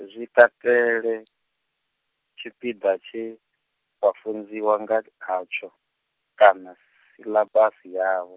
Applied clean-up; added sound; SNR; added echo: none; none; none; none.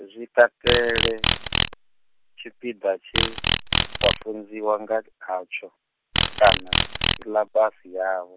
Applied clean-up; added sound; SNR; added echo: none; Insect; 1 dB; none.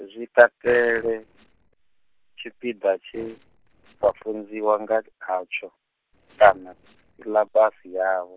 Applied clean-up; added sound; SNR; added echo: neural separator model SepFormer DNS4.